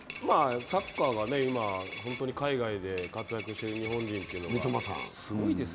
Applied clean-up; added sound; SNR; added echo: none; Coin (dropping); 6 dB; none.